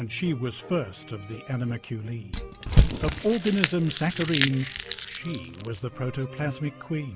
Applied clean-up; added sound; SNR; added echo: none; Crumpling, crinkling / Crushing; -2 dB; none.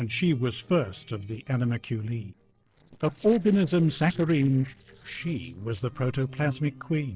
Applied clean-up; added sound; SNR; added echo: neural separator model SepFormer DNS4.